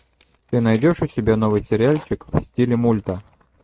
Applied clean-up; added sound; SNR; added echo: neural mask model RNNoise.